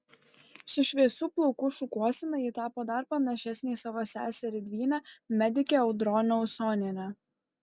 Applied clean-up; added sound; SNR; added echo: none; none; none; none.